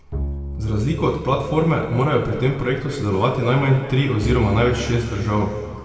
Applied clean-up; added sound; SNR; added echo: none; Bowed string instrument; 11 dB; reverberation time 2.3 s.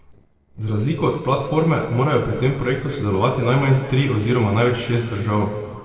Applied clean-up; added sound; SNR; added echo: neural separator model SepFormer DNS4.